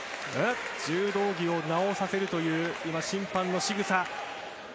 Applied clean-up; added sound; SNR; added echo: none; none; none; none.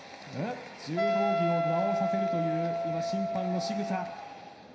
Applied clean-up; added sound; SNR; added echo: none; Wind instrument, woodwind instrument; -3 dB; reverberation time 0.9 s.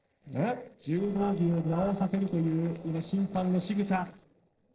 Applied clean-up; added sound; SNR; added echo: neural separator model SepFormer DNS4.